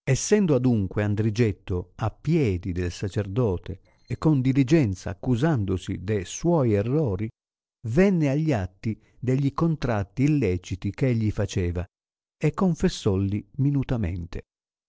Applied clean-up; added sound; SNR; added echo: neural separator model SepFormer DNS4.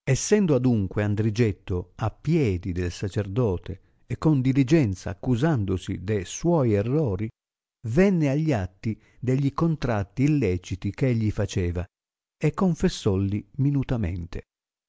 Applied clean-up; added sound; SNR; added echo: none; none; none; none.